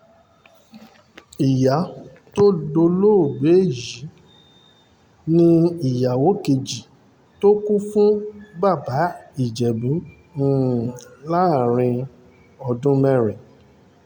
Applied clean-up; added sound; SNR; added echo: none; none; none; none.